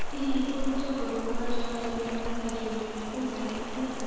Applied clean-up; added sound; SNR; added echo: none; Rain; -1 dB; reverberation time 2.1 s.